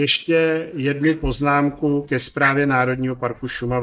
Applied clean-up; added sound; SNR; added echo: neural mask model DeepFilterNet 3.